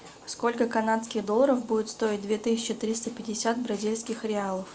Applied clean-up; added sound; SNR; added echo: none; none; none; none.